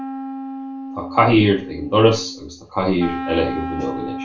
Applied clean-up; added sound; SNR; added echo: none; Wind instrument, woodwind instrument; 9 dB; reverberation time 0.3 s.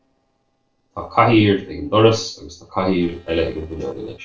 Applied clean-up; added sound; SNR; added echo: neural separator model SepFormer DNS4.